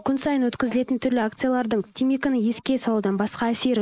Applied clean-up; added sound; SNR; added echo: neural mask model Resemble Enhance denoiser.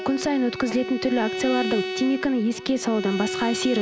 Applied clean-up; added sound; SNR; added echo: none; Bowed string instrument; 7 dB; none.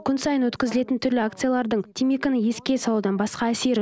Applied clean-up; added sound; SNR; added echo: none; none; none; none.